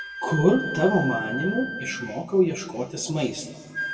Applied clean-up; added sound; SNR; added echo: none; Wind instrument, woodwind instrument; 9 dB; reverberation time 1.6 s.